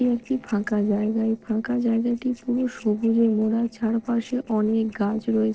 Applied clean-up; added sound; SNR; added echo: neural separator model SepFormer DNS4.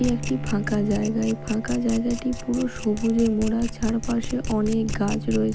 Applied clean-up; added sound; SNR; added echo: none; Bowed string instrument + Domestic sounds, home sounds; 7 dB; none.